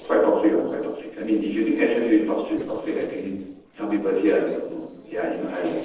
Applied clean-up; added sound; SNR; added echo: neural separator model SepFormer DNS4.